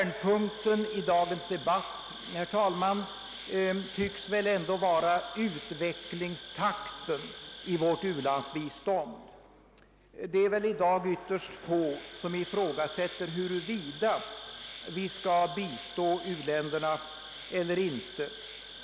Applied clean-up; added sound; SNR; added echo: none; Insect; 14 dB; none.